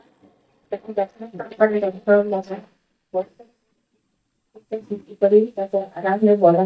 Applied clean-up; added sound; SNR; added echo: neural mask model DeepFilterNet 3.